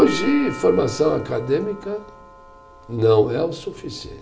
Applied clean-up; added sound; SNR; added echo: none; Doorbell; 17 dB; reverberation time 0.5 s.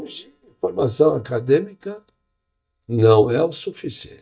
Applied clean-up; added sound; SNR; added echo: neural mask model DeepFilterNet 3.